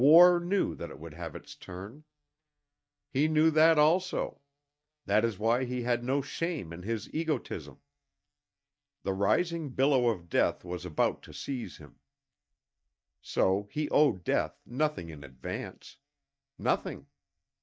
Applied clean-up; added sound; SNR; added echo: neural mask model DeepFilterNet 3.